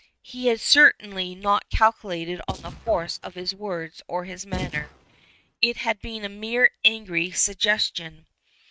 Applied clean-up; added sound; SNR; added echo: neural mask model RNNoise.